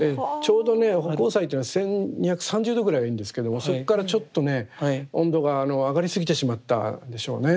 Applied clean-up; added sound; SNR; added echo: none; none; none; none.